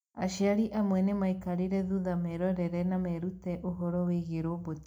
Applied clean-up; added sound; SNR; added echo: none; none; none; reverberation time 0.2 s.